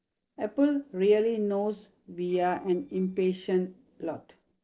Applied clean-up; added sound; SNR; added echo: neural separator model SepFormer DNS4.